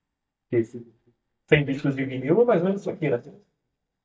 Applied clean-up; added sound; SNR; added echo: neural mask model DeepFilterNet 3.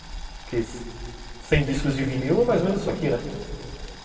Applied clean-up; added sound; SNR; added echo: none; Boiling; 12 dB; reverberation time 2.7 s.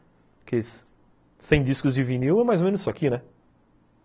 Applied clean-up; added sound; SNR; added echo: none; none; none; none.